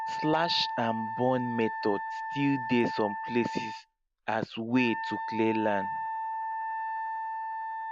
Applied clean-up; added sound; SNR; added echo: none; Wind instrument, woodwind instrument; 4 dB; none.